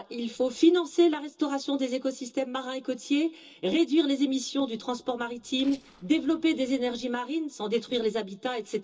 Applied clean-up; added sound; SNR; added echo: neural separator model SepFormer DNS4.